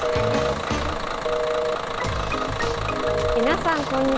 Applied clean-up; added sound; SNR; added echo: none; Telephone + Bus / Engine; -2 dB; none.